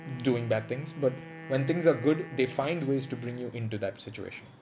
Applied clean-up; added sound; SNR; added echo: none; Wind instrument, woodwind instrument; 16 dB; none.